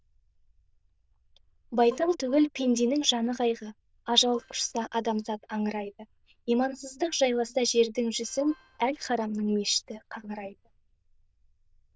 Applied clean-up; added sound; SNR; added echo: neural diffusion model UNIVERSE++.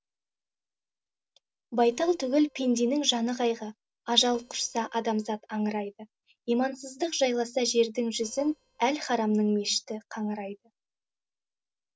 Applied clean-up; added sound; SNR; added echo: neural separator model SepFormer DNS4.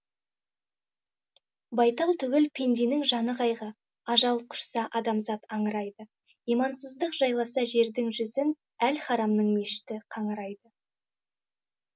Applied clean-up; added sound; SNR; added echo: none; none; none; none.